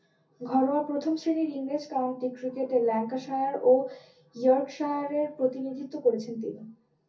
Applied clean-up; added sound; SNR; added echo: none; none; none; reverberation time 0.3 s.